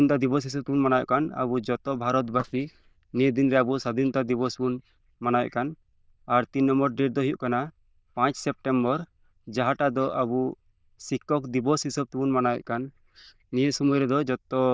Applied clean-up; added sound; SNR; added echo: neural diffusion model UNIVERSE++.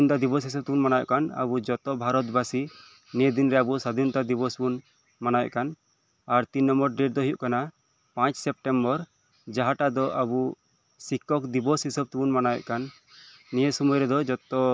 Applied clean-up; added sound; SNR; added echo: none; none; none; none.